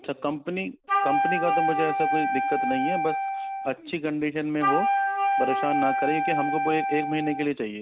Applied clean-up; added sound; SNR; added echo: none; Wind instrument, woodwind instrument; -3 dB; none.